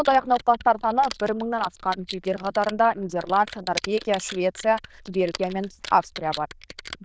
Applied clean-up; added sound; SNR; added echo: neural diffusion model UNIVERSE++.